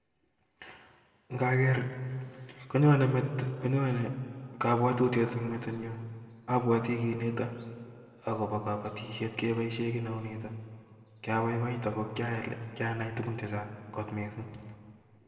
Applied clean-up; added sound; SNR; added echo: none; none; none; reverberation time 2.3 s.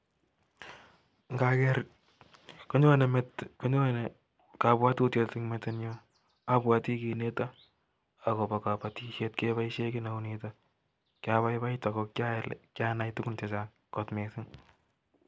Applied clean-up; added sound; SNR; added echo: none; none; none; none.